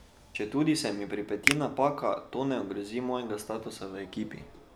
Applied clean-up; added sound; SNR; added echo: none; Finger snapping; 4 dB; none.